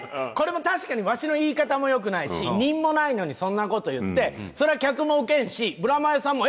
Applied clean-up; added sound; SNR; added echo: none; none; none; none.